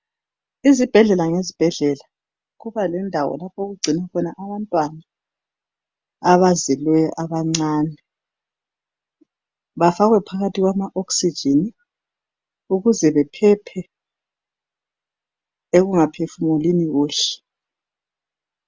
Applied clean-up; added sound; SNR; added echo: none; none; none; none.